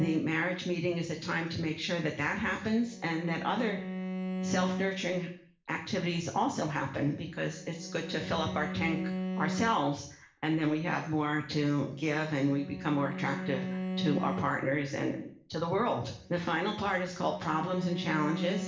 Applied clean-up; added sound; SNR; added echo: none; Bowed string instrument; 8 dB; reverberation time 0.5 s.